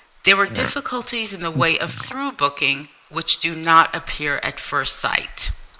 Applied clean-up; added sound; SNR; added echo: neural mask model Resemble Enhance denoiser.